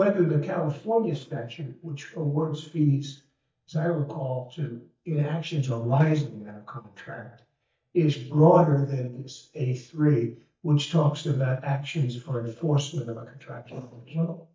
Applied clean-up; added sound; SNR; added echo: neural mask model DeepFilterNet 3.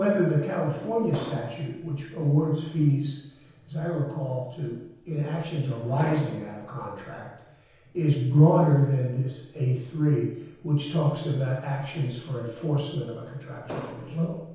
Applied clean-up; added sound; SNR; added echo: none; Explosion; 12 dB; reverberation time 0.9 s.